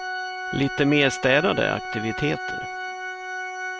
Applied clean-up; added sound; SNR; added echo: none; Organ; 6 dB; none.